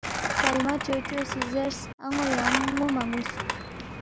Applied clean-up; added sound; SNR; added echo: none; Skateboard; 1 dB; none.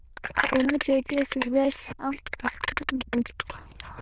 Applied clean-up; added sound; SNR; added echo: neural diffusion model UNIVERSE++.